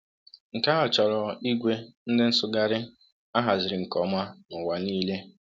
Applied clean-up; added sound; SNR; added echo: none; none; none; none.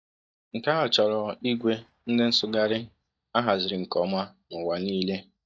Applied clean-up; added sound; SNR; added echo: neural mask model DeepFilterNet 3.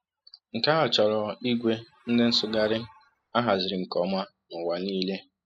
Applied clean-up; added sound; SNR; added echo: classical method spectral subtraction.